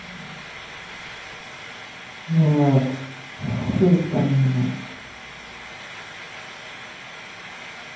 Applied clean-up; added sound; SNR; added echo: none; Frying (food); 13 dB; reverberation time 0.9 s.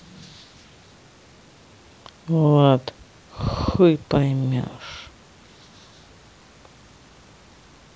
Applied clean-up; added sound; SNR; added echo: none; none; none; none.